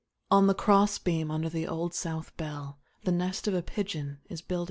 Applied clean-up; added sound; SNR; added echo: none; none; none; none.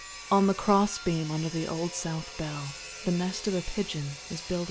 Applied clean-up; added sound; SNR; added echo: none; Sawing; 13 dB; none.